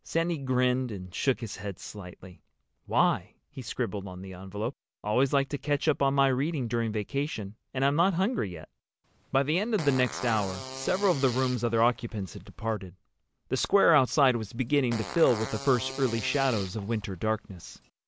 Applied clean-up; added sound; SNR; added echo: none; Fart; 13 dB; none.